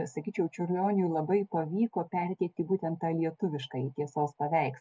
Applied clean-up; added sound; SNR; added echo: none; none; none; none.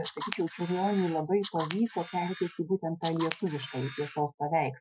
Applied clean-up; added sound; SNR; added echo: classical method Wiener filter.